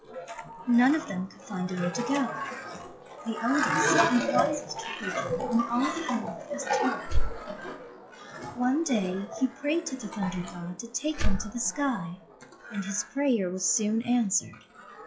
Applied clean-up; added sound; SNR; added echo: classical method log-MMSE.